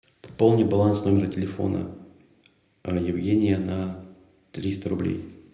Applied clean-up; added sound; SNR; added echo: none; none; none; reverberation time 0.7 s.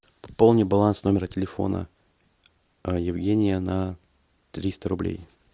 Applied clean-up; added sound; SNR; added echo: none; none; none; none.